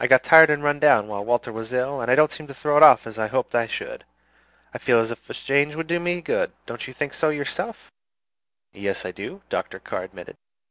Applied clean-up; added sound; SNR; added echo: none; none; none; none.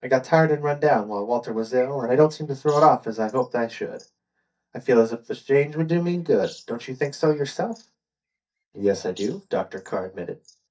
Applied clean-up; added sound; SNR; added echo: neural mask model DeepFilterNet 3.